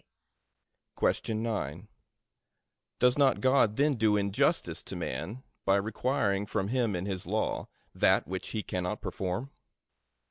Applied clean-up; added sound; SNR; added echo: none; none; none; none.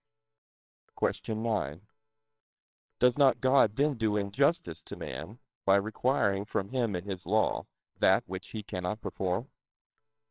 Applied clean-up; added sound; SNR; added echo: neural separator model SepFormer WHAMR!.